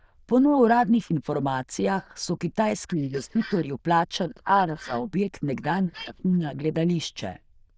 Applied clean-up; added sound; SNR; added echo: neural diffusion model UNIVERSE++.